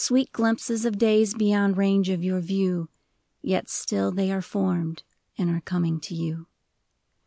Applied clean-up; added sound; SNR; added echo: none; none; none; none.